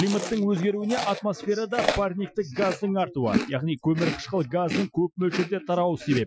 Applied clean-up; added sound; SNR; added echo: classical method Wiener filter.